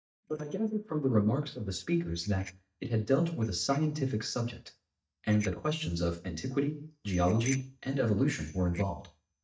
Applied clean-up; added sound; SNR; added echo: neural mask model DeepFilterNet 3.